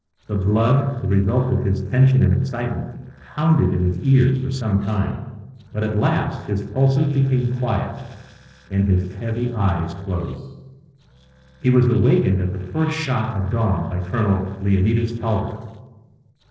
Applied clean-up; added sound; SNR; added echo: neural separator model SepFormer DNS4.